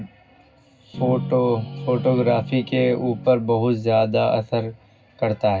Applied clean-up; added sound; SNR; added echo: none; Guitar; 9 dB; reverberation time 0.4 s.